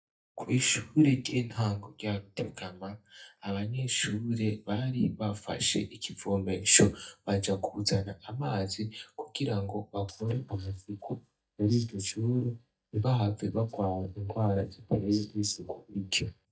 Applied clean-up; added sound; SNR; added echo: neural mask model DeepFilterNet 3.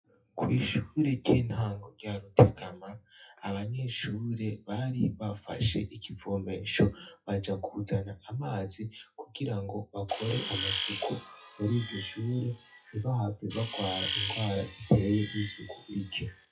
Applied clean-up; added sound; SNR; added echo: classical method WPE with log-MMSE.